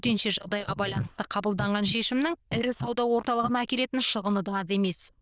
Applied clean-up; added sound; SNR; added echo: neural diffusion model UNIVERSE++.